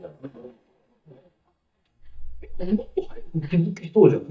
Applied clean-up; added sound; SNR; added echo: neural mask model DeepFilterNet 3.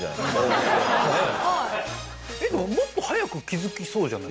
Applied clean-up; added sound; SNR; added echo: none; none; none; none.